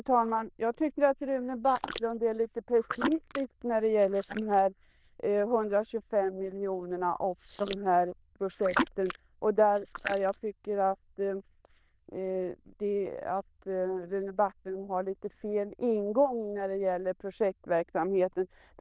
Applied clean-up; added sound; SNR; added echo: neural diffusion model UNIVERSE++.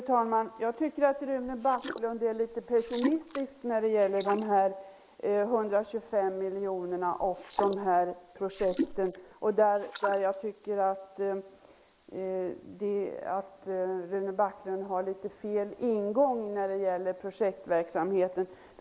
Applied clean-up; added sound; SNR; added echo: neural mask model Resemble Enhance denoiser.